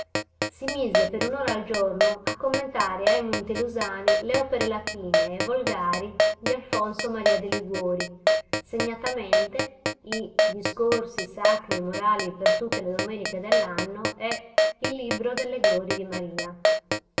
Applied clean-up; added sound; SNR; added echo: none; Keyboard (musical); -3 dB; reverberation time 0.9 s.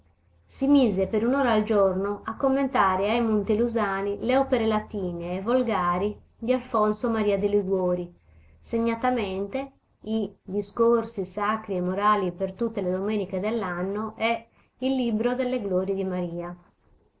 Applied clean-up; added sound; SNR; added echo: none; none; none; none.